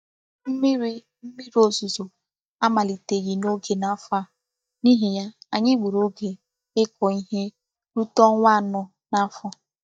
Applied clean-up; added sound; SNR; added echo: neural mask model DeepFilterNet 3.